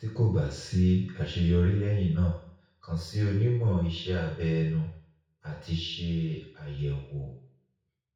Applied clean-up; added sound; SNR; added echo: none; none; none; reverberation time 0.6 s.